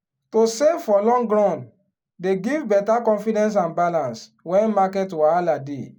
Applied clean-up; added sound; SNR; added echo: none; none; none; none.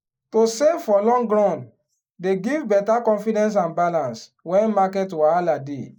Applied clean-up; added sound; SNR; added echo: neural mask model Resemble Enhance denoiser.